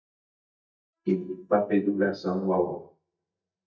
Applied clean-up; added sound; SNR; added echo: neural mask model DeepFilterNet 3.